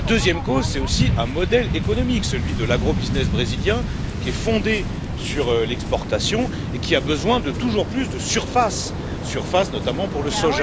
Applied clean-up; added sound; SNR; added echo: none; Waves, surf; 1 dB; none.